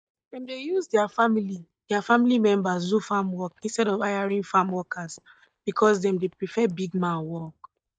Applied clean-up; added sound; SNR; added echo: neural mask model DeepFilterNet 3.